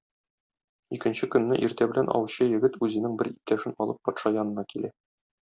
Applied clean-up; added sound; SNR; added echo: none; none; none; none.